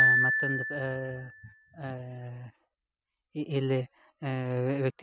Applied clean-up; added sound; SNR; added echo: none; Piano; -1 dB; none.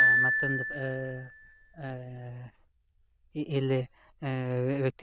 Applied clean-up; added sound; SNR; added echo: neural diffusion model UNIVERSE++.